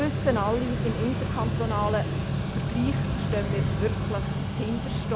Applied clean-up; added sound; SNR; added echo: none; Mechanical fan; -2 dB; none.